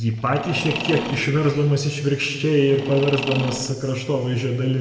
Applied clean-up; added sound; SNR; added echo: none; Mechanisms; 10 dB; reverberation time 1.9 s.